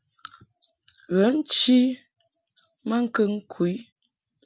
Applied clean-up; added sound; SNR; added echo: none; none; none; none.